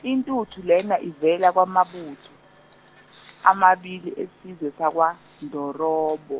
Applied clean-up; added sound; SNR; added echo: none; none; none; none.